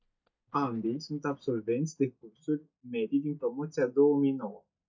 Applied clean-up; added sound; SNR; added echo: neural mask model DeepFilterNet 3.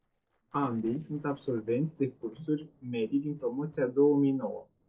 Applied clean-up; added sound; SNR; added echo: neural separator model SepFormer DNS4.